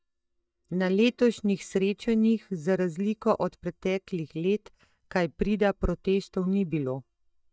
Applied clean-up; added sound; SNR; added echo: neural mask model DeepFilterNet 3.